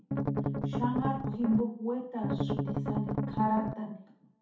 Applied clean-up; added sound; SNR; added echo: none; Strum; -2 dB; reverberation time 0.5 s.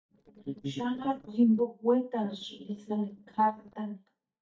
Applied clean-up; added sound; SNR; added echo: neural mask model DeepFilterNet 3.